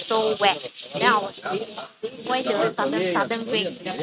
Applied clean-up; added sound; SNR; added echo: neural mask model RNNoise.